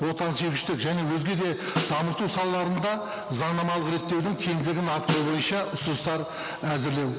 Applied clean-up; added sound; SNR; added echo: none; Snare drum; 9 dB; none.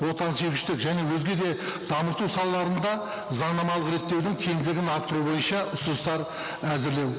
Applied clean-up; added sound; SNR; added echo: none; none; none; none.